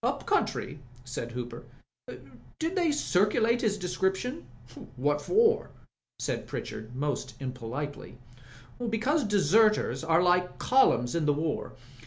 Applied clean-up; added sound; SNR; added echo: none; none; none; none.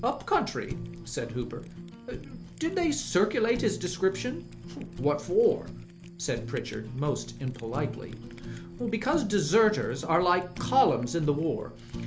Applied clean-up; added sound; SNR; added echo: none; Fire; 12 dB; none.